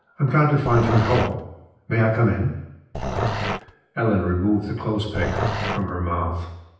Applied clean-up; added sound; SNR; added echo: none; Growling; 4 dB; reverberation time 0.9 s.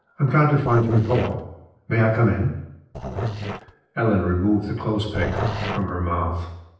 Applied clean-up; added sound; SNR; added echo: neural separator model SepFormer DNS4.